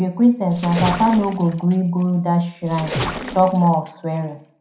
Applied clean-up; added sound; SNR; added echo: none; Splash, splatter; 11 dB; reverberation time 0.4 s.